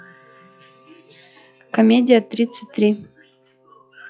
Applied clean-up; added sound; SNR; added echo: classical method log-MMSE.